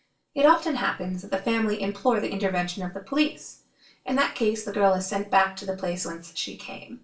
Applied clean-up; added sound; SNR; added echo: none; none; none; reverberation time 0.3 s.